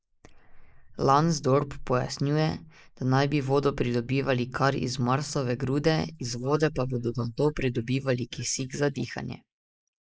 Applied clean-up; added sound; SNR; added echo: neural mask model Resemble Enhance denoiser.